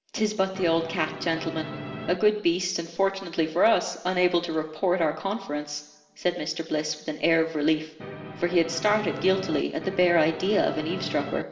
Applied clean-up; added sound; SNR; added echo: none; Musical instrument; 10 dB; reverberation time 1.1 s.